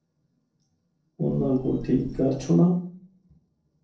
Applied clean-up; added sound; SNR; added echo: neural separator model SepFormer DNS4.